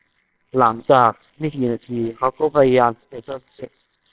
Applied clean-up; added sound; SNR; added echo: neural separator model SepFormer WHAMR!.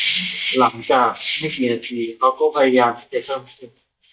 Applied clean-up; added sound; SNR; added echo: neural mask model DeepFilterNet 3.